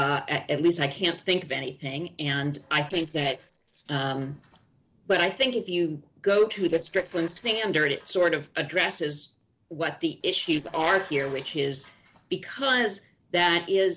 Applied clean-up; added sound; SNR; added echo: neural separator model SepFormer DNS4.